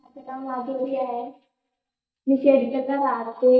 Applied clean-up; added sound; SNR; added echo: neural mask model DeepFilterNet 3.